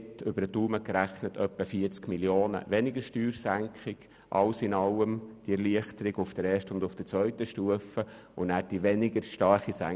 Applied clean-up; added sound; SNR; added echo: none; none; none; none.